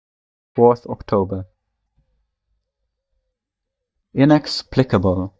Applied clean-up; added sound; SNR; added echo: neural mask model DeepFilterNet 3.